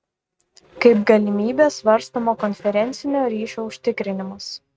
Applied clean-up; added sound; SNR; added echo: neural mask model RNNoise.